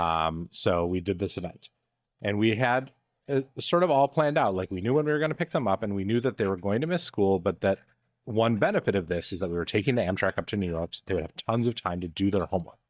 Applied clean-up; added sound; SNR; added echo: neural mask model DeepFilterNet 3.